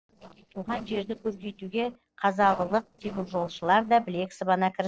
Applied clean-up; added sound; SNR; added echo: neural separator model SepFormer DNS4.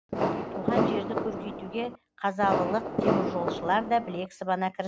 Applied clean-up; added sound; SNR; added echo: none; Fireworks; -1 dB; none.